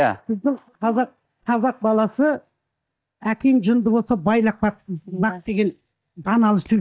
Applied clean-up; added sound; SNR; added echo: neural mask model DeepFilterNet 3.